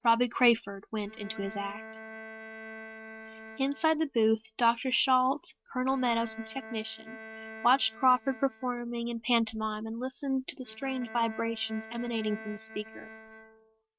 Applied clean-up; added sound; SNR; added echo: neural mask model RNNoise.